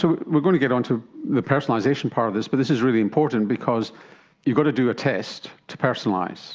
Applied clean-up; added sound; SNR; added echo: none; none; none; none.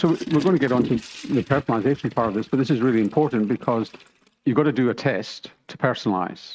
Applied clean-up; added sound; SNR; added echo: neural mask model RNNoise.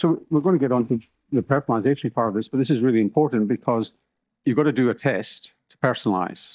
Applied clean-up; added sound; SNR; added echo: neural mask model DeepFilterNet 3.